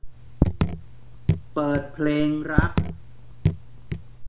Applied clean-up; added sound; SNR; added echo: none; Raindrop / Drip; -3 dB; reverberation time 0.3 s.